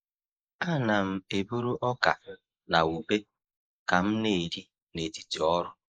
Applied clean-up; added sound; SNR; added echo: neural mask model Resemble Enhance denoiser.